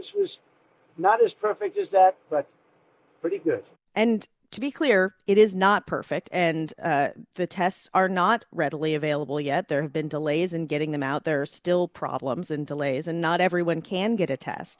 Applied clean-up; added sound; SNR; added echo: none; none; none; none.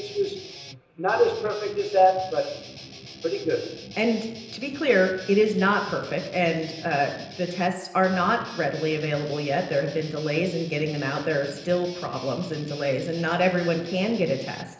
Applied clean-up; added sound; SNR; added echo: none; Guitar; 16 dB; reverberation time 0.9 s.